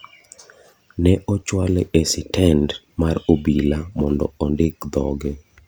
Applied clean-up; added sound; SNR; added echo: none; none; none; none.